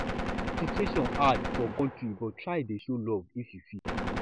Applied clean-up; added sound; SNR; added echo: none; Gunshot, gunfire; 2 dB; none.